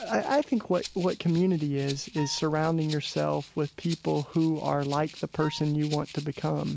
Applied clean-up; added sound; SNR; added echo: none; Rattle (instrument) + Wind instrument, woodwind instrument; 18 dB; none.